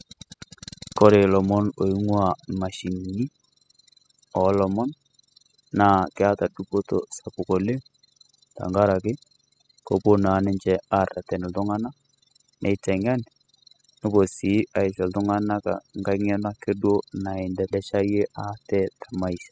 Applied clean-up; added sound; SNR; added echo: classical method spectral subtraction.